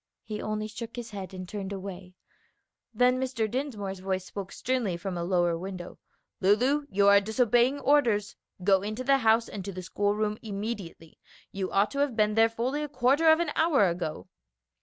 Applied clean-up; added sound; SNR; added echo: none; none; none; none.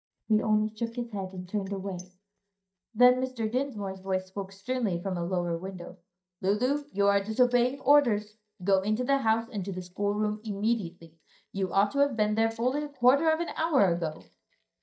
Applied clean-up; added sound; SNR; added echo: neural mask model DeepFilterNet 3.